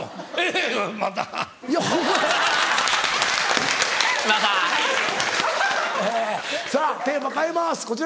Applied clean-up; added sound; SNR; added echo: none; Camera; 9 dB; none.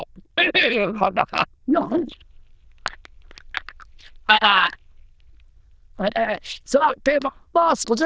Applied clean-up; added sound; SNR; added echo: neural diffusion model UNIVERSE++.